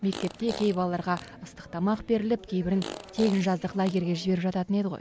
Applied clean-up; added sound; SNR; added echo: none; Fart; 14 dB; none.